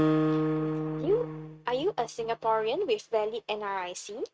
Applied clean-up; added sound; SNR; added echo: neural mask model RNNoise.